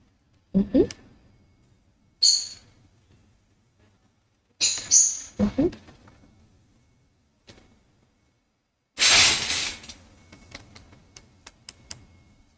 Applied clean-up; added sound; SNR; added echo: neural mask model RNNoise.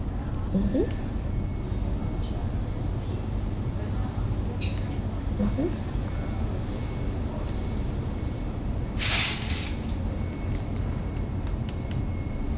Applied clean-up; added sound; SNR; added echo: none; Crushing; 4 dB; none.